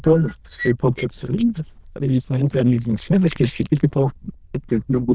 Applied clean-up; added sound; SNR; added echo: neural diffusion model UNIVERSE++.